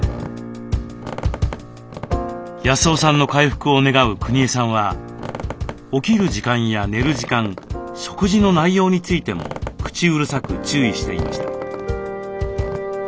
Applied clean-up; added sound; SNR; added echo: none; Squeak; 15 dB; none.